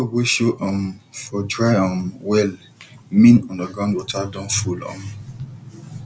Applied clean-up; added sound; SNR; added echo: none; none; none; none.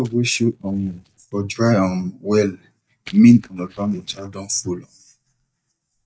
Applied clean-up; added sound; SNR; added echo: neural mask model DeepFilterNet 3.